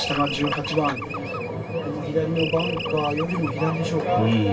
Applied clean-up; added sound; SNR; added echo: none; Animal; 10 dB; reverberation time 0.2 s.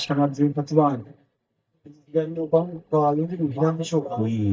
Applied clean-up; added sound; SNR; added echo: neural mask model DeepFilterNet 3.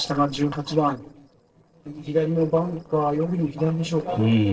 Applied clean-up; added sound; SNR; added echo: neural separator model SepFormer DNS4.